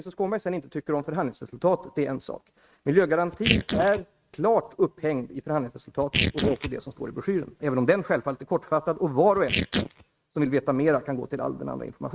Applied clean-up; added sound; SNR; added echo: neural mask model RNNoise.